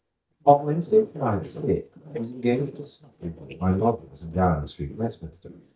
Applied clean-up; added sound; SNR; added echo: neural mask model DeepFilterNet 3.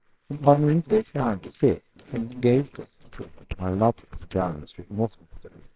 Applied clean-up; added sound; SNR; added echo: neural separator model SepFormer WHAMR!.